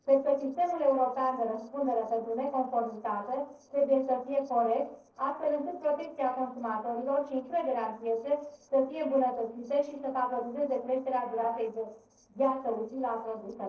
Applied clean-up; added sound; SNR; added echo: neural separator model SepFormer DNS4.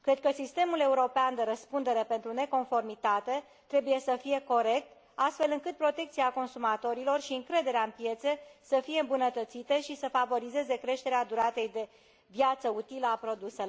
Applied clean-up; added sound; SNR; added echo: none; none; none; none.